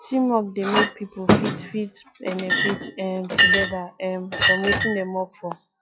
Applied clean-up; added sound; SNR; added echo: classical method log-MMSE.